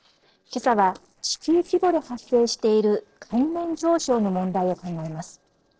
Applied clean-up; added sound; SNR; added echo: neural separator model SepFormer DNS4.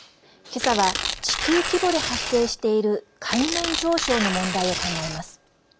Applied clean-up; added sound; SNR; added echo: none; Tearing; 3 dB; none.